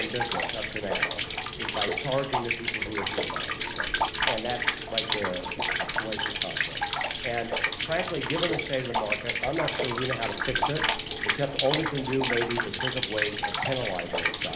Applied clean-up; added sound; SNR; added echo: none; Rain; -5 dB; reverberation time 1.0 s.